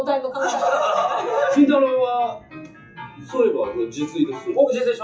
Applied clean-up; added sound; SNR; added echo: classical method WPE with log-MMSE.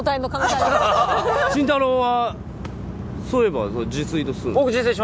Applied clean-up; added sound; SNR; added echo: none; none; none; none.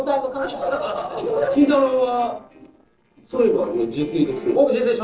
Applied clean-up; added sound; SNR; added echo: neural separator model SepFormer DNS4.